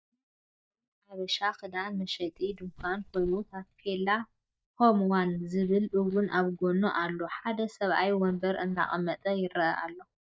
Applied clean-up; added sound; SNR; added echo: neural mask model DeepFilterNet 3.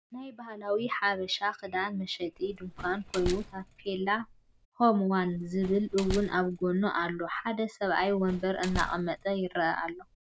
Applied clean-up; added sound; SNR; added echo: none; Slam; 12 dB; none.